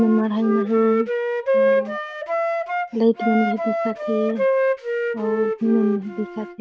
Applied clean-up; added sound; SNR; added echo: none; Wind instrument, woodwind instrument; 0 dB; none.